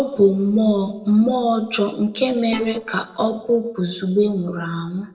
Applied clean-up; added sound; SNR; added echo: neural separator model SepFormer DNS4.